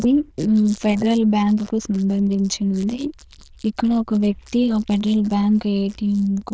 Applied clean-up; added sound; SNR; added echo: neural diffusion model UNIVERSE++.